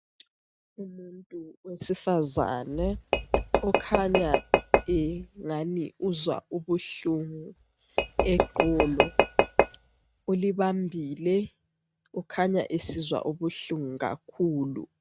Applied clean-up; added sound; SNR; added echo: neural mask model RNNoise.